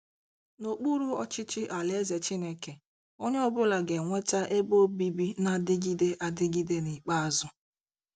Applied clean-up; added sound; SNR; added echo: none; none; none; none.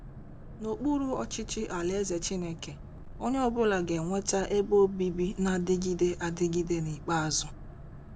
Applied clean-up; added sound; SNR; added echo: none; Boat, Water vehicle; 13 dB; none.